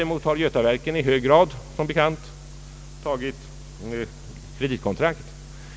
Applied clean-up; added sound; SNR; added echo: none; none; none; none.